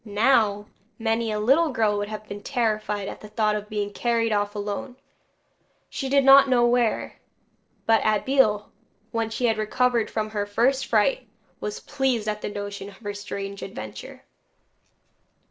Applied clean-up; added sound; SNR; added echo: neural separator model SepFormer DNS4.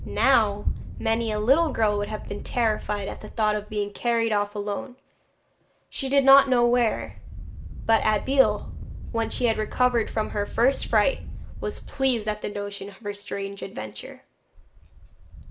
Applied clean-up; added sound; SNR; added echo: none; Wind; 11 dB; reverberation time 0.3 s.